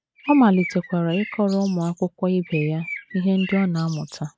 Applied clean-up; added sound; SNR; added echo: neural mask model RNNoise.